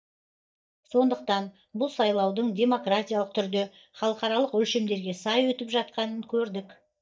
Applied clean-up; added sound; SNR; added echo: neural mask model DeepFilterNet 3.